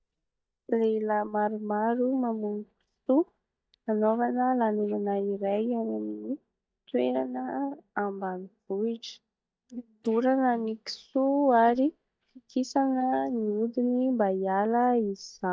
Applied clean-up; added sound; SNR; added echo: neural mask model DeepFilterNet 3.